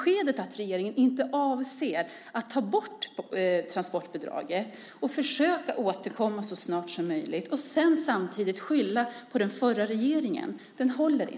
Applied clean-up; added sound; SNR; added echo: none; none; none; none.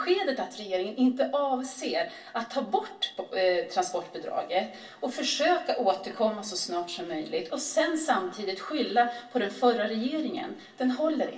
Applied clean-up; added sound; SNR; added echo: none; none; none; reverberation time 0.2 s.